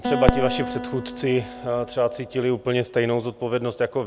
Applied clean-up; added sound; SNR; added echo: none; Fireworks + Acoustic guitar; 5 dB; none.